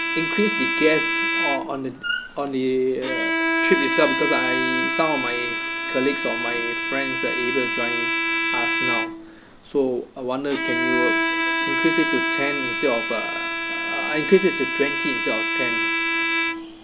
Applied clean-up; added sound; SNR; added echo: none; Bowed string instrument; -1 dB; none.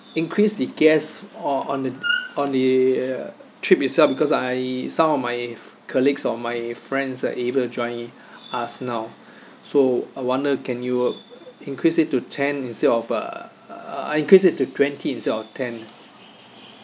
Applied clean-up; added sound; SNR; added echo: none; none; none; none.